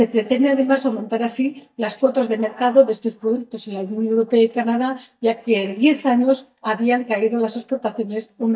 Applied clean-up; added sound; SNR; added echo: neural mask model DeepFilterNet 3.